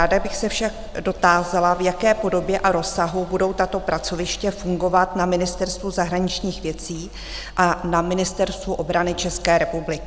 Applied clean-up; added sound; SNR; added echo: none; Engine starting; 14 dB; none.